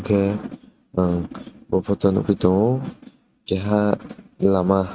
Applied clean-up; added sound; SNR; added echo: neural mask model RNNoise.